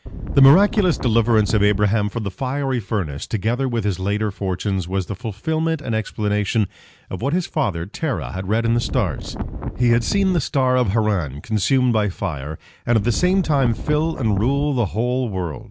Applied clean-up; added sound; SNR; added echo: none; Wind; 7 dB; none.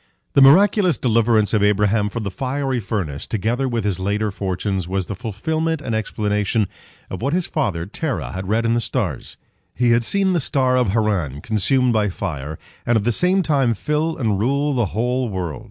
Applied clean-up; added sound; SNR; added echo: none; none; none; none.